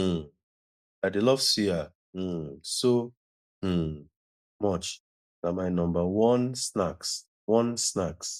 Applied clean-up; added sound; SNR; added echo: none; none; none; none.